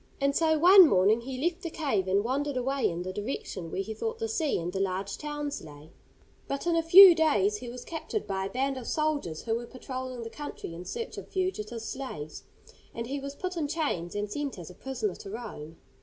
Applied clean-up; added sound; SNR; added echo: none; none; none; none.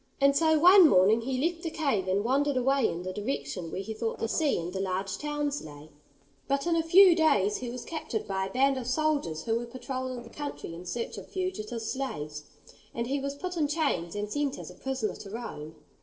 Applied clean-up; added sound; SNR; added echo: neural separator model SepFormer DNS4.